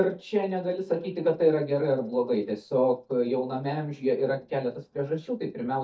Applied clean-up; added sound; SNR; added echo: neural mask model DeepFilterNet 3.